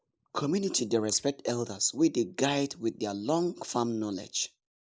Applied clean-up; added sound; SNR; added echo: neural mask model Resemble Enhance denoiser.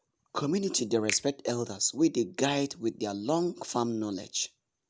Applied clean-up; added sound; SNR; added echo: none; Finger snapping; 15 dB; none.